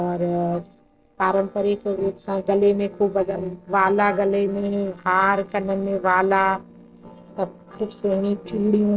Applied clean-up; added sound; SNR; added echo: neural separator model SepFormer DNS4.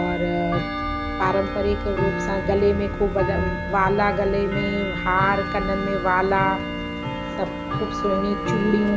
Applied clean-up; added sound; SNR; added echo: none; Tick-tock / Bell; 4 dB; none.